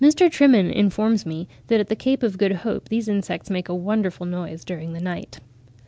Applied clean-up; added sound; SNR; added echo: none; none; none; none.